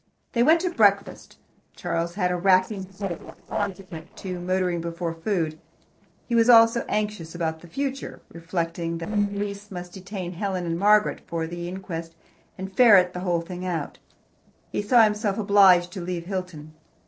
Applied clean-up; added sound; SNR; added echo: neural separator model SepFormer DNS4.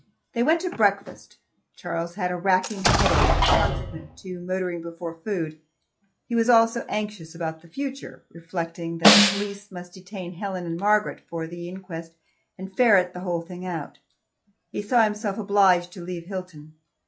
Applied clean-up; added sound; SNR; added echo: classical method log-MMSE.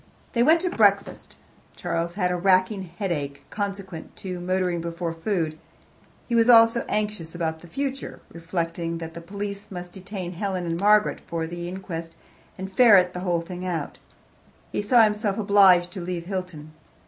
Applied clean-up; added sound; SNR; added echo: none; none; none; none.